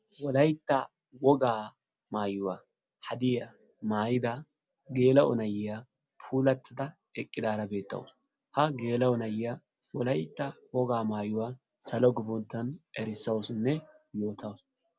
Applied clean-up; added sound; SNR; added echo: none; none; none; none.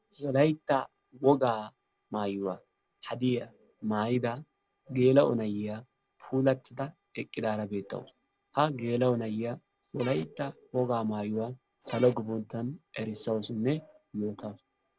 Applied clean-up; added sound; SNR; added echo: neural separator model SepFormer DNS4.